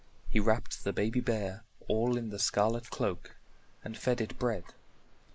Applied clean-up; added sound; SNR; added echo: neural mask model Resemble Enhance denoiser.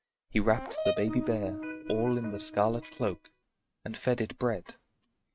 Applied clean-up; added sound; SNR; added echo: neural mask model RNNoise.